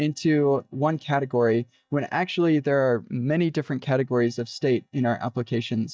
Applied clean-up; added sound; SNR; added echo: neural mask model DeepFilterNet 3.